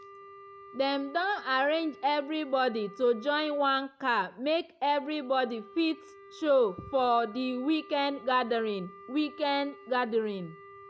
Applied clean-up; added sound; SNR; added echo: none; Wind instrument, woodwind instrument; 20 dB; none.